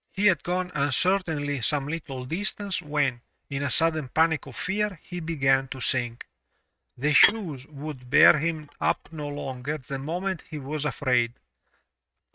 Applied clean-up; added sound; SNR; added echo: neural mask model RNNoise.